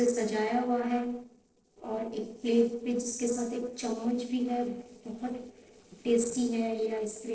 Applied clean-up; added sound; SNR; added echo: neural separator model SepFormer DNS4.